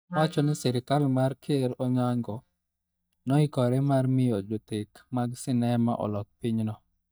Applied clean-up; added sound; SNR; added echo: neural mask model DeepFilterNet 3.